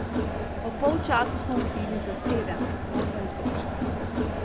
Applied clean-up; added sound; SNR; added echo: none; Crowd; -3 dB; none.